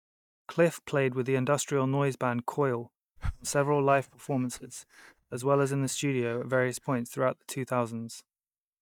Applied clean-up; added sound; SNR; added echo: neural mask model DeepFilterNet 3.